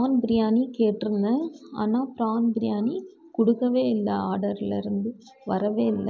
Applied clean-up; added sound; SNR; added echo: none; none; none; none.